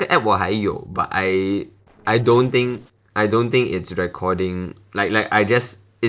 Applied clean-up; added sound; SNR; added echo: neural separator model SepFormer DNS4.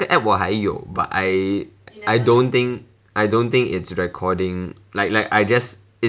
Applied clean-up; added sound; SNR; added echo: none; none; none; none.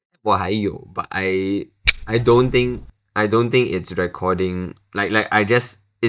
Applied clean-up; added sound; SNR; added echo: neural mask model DeepFilterNet 3.